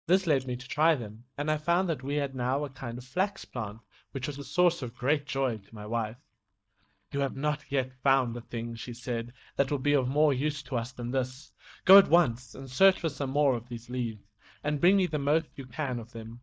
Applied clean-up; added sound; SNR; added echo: neural mask model DeepFilterNet 3.